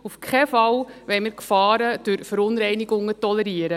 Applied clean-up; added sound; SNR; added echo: none; none; none; none.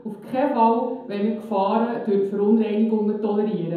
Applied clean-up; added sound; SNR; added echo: none; none; none; reverberation time 0.9 s.